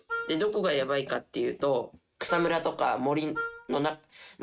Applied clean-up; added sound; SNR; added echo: neural mask model RNNoise.